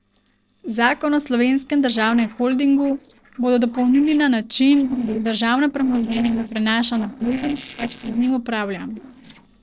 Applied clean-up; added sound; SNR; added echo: neural separator model SepFormer DNS4.